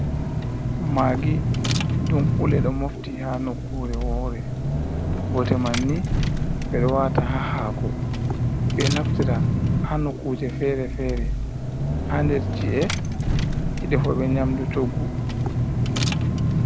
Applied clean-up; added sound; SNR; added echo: none; Engine / Car; -4 dB; none.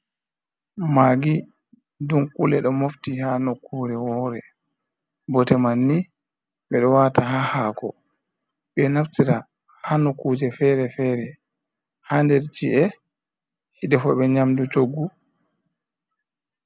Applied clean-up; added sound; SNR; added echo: none; none; none; none.